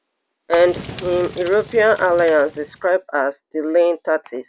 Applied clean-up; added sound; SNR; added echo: none; Fire; 16 dB; none.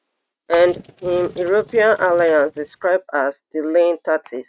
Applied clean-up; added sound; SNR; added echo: neural mask model RNNoise.